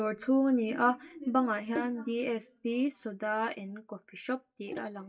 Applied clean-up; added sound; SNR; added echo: neural mask model DeepFilterNet 3.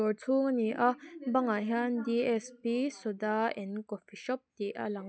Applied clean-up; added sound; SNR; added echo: none; none; none; none.